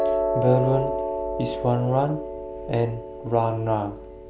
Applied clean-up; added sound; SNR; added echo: none; Piano; 3 dB; none.